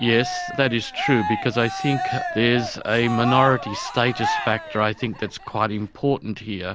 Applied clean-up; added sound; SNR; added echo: none; Cheering; 7 dB; none.